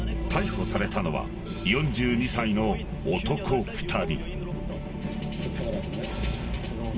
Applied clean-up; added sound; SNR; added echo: none; Hi-hat; 15 dB; reverberation time 2.3 s.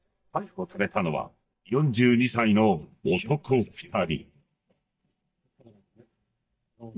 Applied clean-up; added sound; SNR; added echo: neural mask model DeepFilterNet 3.